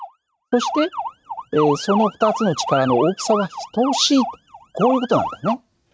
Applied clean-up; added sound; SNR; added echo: neural mask model RNNoise.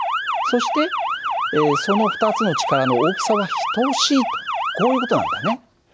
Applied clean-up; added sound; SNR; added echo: none; Motor vehicle (road) / Siren; 2 dB; none.